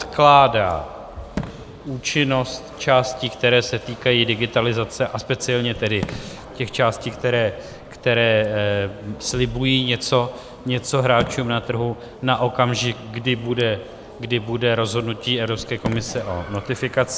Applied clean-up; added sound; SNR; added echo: none; Fireworks; 18 dB; none.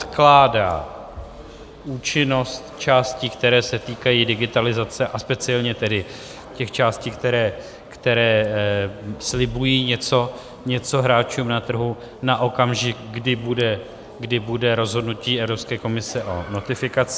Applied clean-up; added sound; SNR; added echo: none; none; none; none.